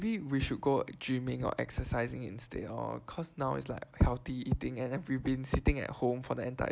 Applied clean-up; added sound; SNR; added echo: none; none; none; none.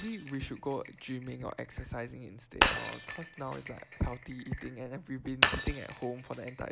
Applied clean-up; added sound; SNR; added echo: none; Shatter; -5 dB; none.